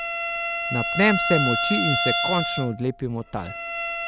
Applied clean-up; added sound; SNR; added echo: none; Bowed string instrument; 0 dB; none.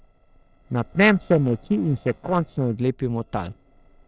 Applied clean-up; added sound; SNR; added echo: neural separator model SepFormer DNS4.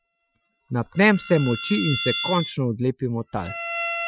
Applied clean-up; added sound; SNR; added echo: classical method Wiener filter.